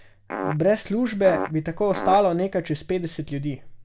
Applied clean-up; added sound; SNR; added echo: none; Fart; 4 dB; none.